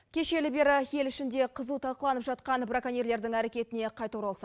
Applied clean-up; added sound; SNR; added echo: none; none; none; none.